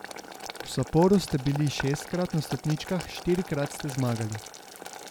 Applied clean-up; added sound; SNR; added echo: none; Boiling; 12 dB; none.